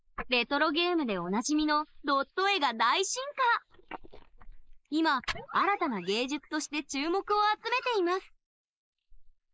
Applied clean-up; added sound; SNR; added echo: neural mask model Resemble Enhance denoiser.